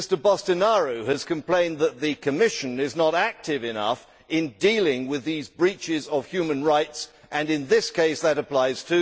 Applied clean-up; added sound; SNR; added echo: none; none; none; none.